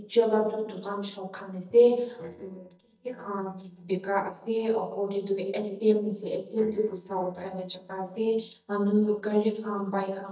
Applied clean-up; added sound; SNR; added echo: neural mask model DeepFilterNet 3.